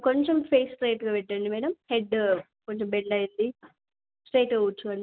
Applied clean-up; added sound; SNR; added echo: none; none; none; none.